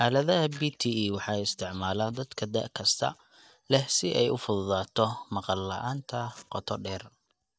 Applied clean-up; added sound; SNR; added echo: neural mask model DeepFilterNet 3.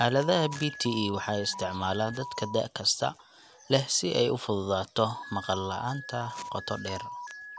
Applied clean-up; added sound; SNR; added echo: none; Alarm; 13 dB; none.